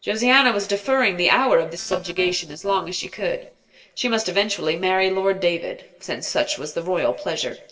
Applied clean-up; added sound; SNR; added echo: neural separator model SepFormer DNS4.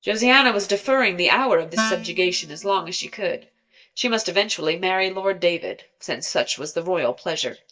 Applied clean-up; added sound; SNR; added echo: neural mask model DeepFilterNet 3.